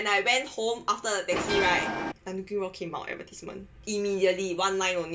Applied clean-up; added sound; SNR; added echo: none; Bell; 0 dB; reverberation time 0.2 s.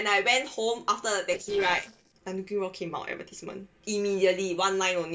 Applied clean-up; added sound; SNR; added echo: neural separator model SepFormer DNS4.